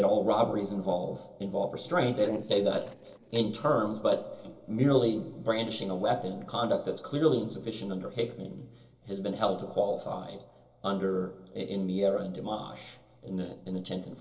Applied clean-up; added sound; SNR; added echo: neural separator model SepFormer DNS4.